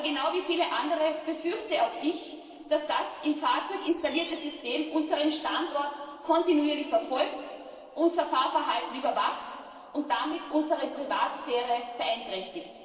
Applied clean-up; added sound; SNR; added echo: neural separator model SepFormer DNS4.